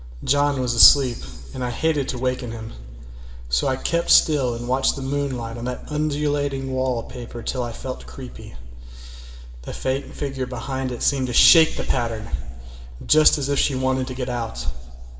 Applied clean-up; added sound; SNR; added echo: none; none; none; reverberation time 1.5 s.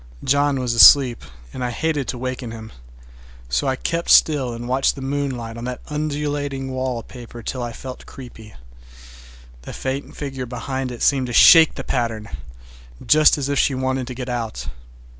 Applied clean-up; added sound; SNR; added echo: none; none; none; none.